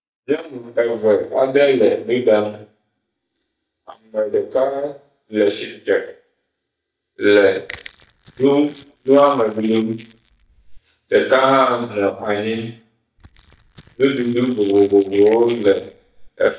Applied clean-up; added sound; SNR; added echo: neural mask model DeepFilterNet 3.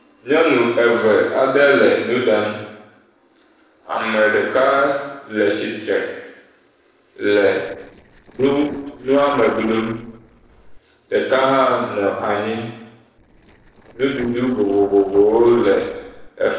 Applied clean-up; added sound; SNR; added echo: neural separator model SepFormer DNS4.